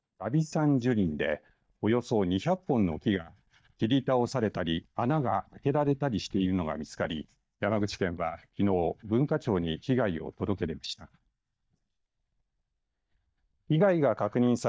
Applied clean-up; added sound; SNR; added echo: neural mask model DeepFilterNet 3.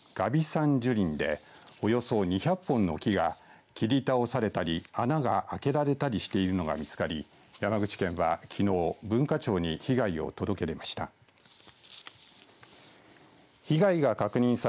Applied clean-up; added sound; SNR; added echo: none; none; none; none.